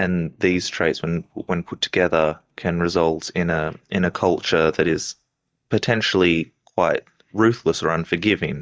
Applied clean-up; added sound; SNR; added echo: neural mask model DeepFilterNet 3.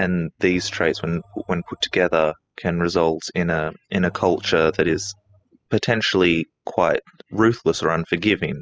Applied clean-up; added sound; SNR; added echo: classical method spectral subtraction.